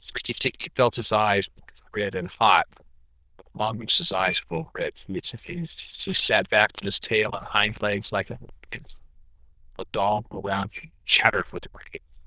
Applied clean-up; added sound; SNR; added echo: neural diffusion model UNIVERSE++.